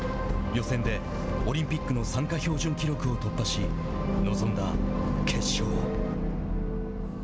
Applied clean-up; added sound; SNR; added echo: none; Bass guitar; 9 dB; none.